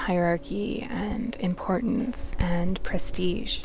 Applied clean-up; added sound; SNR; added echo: none; Cricket; 2 dB; none.